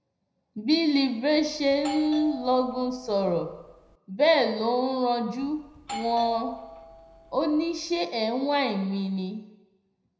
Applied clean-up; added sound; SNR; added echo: none; Doorbell; 15 dB; reverberation time 0.7 s.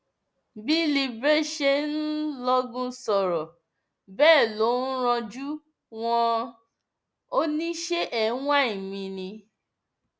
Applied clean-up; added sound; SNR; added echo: none; none; none; none.